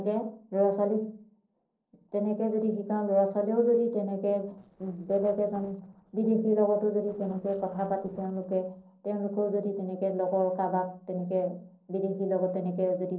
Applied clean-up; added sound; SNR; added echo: neural separator model SepFormer DNS4.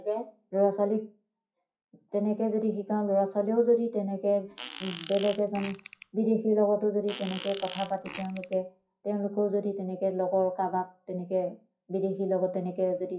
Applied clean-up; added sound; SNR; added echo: classical method WPE with log-MMSE.